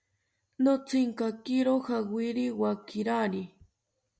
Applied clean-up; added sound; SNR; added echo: none; none; none; none.